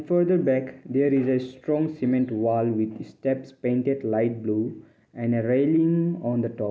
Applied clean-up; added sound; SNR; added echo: none; none; none; none.